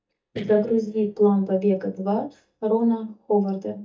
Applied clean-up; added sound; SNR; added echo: neural mask model DeepFilterNet 3.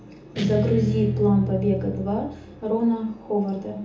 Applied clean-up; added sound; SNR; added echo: none; Guitar; 5 dB; reverberation time 0.7 s.